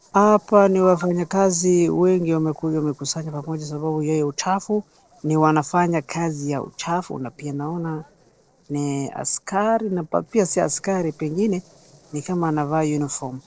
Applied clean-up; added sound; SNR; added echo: neural separator model SepFormer DNS4.